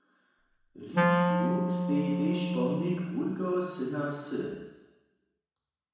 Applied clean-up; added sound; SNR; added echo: none; Wind instrument, woodwind instrument; -4 dB; reverberation time 1.1 s.